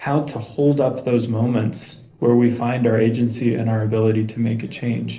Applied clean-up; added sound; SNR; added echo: neural separator model SepFormer DNS4.